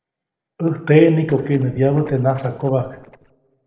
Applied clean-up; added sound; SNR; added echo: neural separator model SepFormer DNS4.